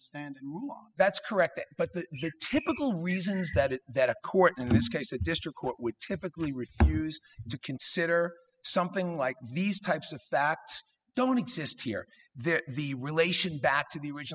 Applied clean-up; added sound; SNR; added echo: classical method spectral subtraction.